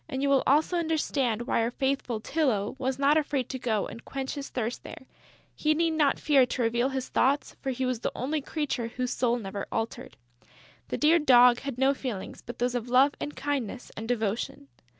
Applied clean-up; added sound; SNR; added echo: none; none; none; none.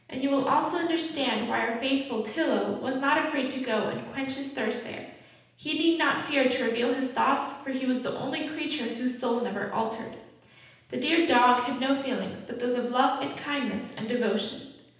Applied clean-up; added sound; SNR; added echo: none; none; none; reverberation time 0.9 s.